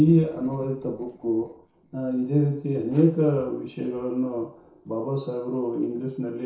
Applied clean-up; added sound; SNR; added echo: neural separator model SepFormer DNS4.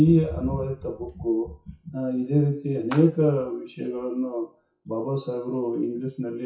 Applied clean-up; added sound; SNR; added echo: classical method WPE with log-MMSE.